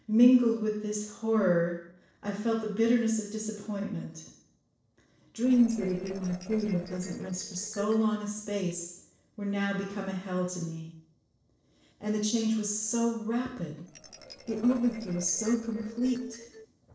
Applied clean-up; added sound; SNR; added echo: neural separator model SepFormer DNS4.